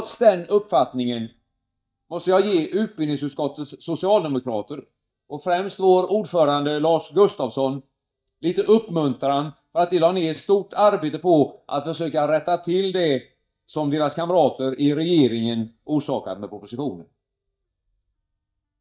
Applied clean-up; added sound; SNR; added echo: neural mask model DeepFilterNet 3.